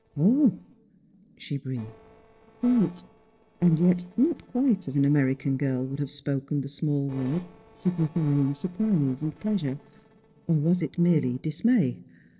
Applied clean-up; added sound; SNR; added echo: neural separator model SepFormer DNS4.